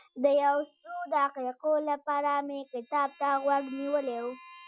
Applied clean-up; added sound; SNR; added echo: classical method Wiener filter.